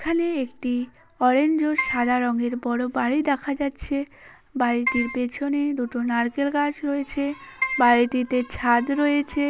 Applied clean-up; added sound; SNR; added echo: none; Keyboard (musical); 3 dB; none.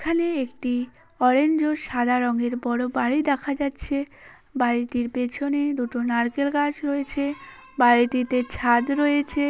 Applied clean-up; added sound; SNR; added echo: none; none; none; none.